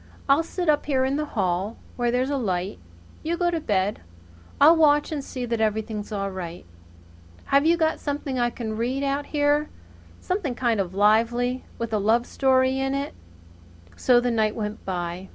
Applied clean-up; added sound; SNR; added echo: none; none; none; none.